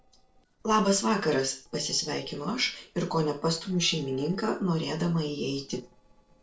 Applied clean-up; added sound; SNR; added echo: neural separator model SepFormer DNS4.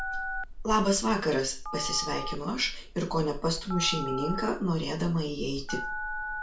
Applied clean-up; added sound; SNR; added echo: none; Telephone; 6 dB; reverberation time 0.3 s.